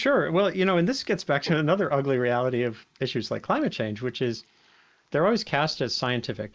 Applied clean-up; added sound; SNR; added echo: neural mask model Resemble Enhance denoiser.